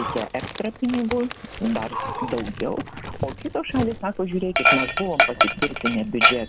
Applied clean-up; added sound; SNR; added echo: none; Dog; -1 dB; none.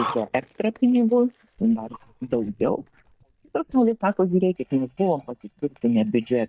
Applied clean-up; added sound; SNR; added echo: neural mask model DeepFilterNet 3.